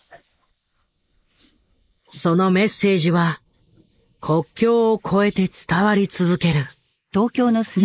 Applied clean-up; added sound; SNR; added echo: neural mask model Resemble Enhance denoiser.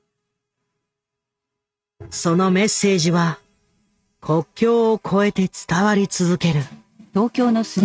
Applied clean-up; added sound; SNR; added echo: neural mask model RNNoise.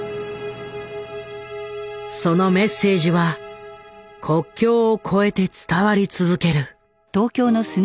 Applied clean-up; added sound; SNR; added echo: none; none; none; none.